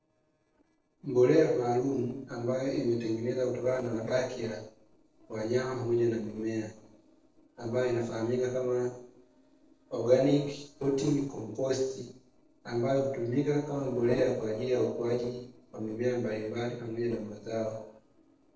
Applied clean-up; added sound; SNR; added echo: neural separator model SepFormer DNS4.